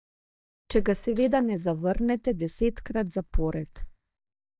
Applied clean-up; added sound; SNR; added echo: neural mask model DeepFilterNet 3.